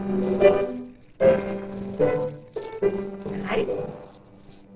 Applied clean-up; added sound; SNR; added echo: neural separator model SepFormer DNS4.